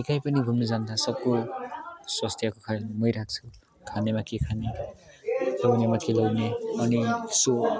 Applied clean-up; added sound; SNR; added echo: none; none; none; none.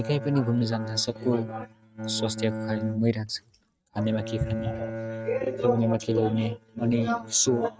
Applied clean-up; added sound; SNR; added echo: neural mask model RNNoise.